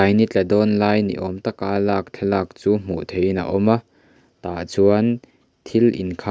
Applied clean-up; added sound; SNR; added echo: none; none; none; none.